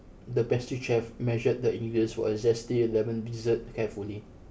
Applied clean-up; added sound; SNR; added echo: none; none; none; none.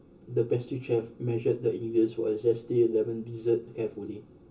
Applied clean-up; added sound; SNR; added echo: none; none; none; reverberation time 0.2 s.